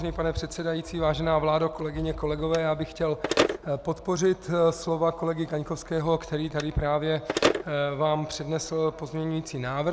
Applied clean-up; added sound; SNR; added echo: none; Telephone; 8 dB; none.